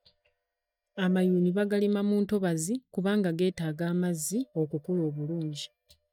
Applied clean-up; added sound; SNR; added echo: neural mask model DeepFilterNet 3.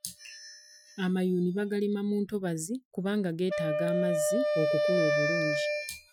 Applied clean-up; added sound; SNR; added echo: classical method Wiener filter.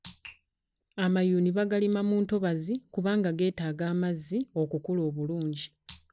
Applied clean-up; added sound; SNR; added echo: none; none; none; none.